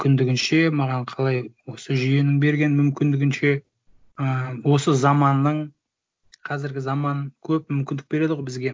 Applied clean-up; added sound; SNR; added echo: none; none; none; none.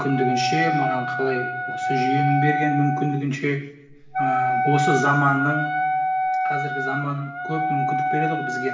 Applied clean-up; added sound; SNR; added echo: none; Wind instrument, woodwind instrument; -1 dB; reverberation time 1.0 s.